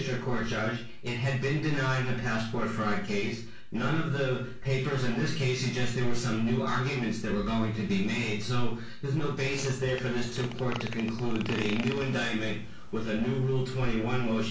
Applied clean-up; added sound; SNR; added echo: none; Fart; 15 dB; reverberation time 0.3 s.